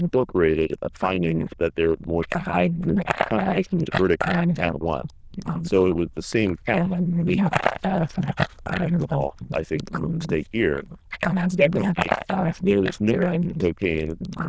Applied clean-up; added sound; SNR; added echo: neural diffusion model UNIVERSE++.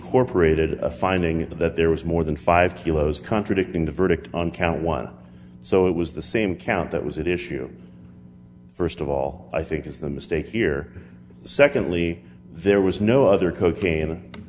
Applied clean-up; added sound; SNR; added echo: none; none; none; none.